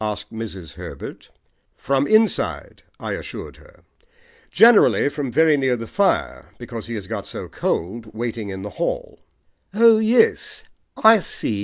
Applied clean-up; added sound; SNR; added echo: none; none; none; none.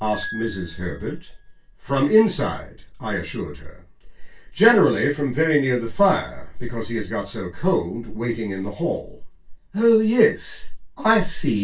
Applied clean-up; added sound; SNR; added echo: none; Piano; 17 dB; reverberation time 0.2 s.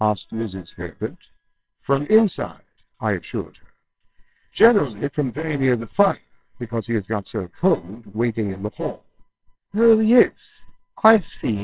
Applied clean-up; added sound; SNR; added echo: neural separator model SepFormer WHAMR!.